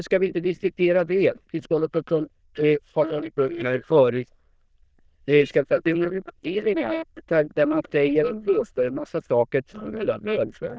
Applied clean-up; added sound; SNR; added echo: neural diffusion model UNIVERSE++.